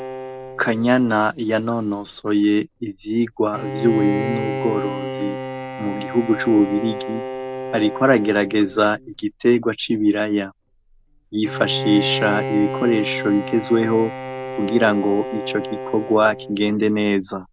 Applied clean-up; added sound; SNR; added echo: none; Bowed string instrument; 9 dB; none.